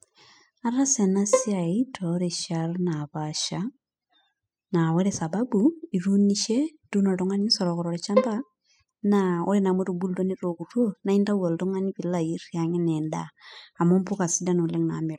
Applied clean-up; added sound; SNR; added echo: classical method spectral subtraction.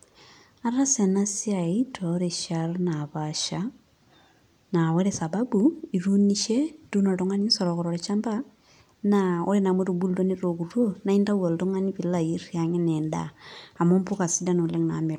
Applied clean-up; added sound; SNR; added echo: none; none; none; none.